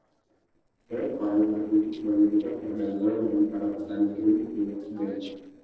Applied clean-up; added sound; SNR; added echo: neural separator model SepFormer DNS4.